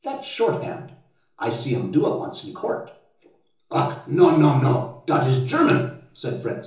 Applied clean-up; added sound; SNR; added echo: none; none; none; reverberation time 0.6 s.